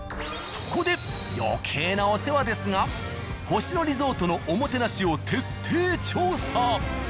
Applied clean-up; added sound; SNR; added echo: none; none; none; none.